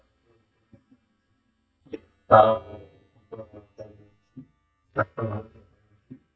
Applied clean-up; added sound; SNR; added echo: neural mask model DeepFilterNet 3.